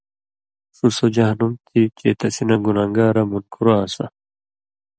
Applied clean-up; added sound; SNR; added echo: none; none; none; none.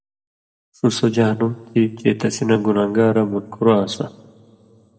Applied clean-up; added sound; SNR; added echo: none; none; none; reverberation time 0.9 s.